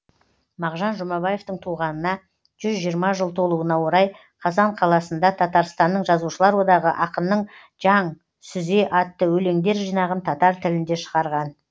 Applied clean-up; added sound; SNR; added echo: none; none; none; none.